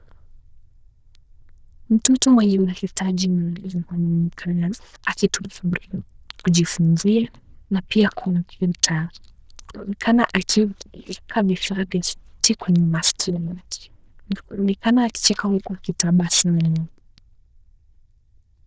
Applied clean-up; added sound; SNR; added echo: neural diffusion model UNIVERSE++.